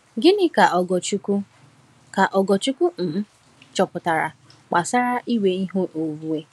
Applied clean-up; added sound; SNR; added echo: none; none; none; none.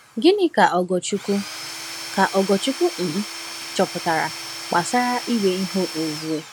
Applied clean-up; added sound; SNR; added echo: none; Tools / Domestic sounds, home sounds; 12 dB; none.